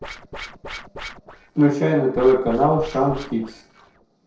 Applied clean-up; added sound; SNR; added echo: neural separator model SepFormer DNS4.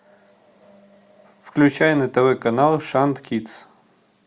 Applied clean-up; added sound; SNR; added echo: none; none; none; none.